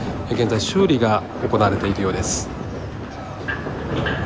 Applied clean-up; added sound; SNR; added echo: none; Bird; 19 dB; none.